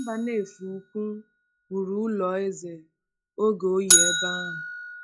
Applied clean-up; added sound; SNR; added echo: classical method log-MMSE.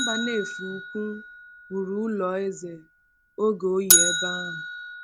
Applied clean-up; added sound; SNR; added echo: none; Bell; -2 dB; none.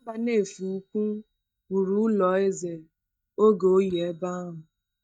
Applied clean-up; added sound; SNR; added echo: neural mask model DeepFilterNet 3.